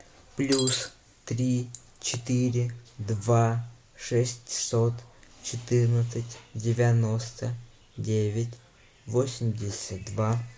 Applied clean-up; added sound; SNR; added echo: none; Shatter; 3 dB; none.